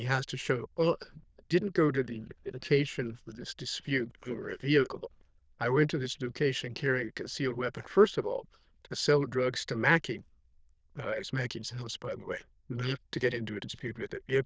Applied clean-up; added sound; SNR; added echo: neural diffusion model UNIVERSE++.